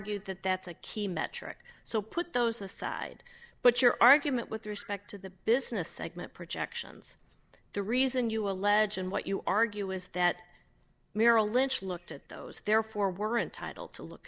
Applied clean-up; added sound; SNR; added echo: none; none; none; none.